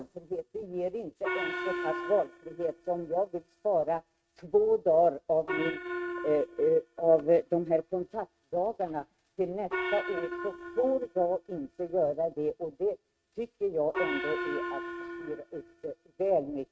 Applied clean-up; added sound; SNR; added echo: neural mask model RNNoise.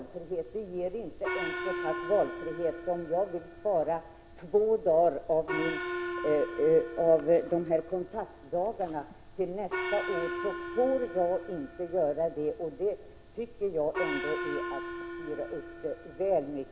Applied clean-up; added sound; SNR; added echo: none; Gong; 8 dB; none.